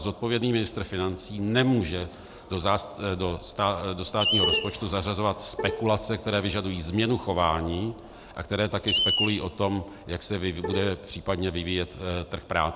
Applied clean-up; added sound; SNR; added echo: none; Screech + Bowed string instrument; 5 dB; none.